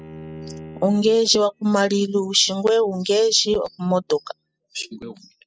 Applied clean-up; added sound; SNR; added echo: classical method spectral subtraction.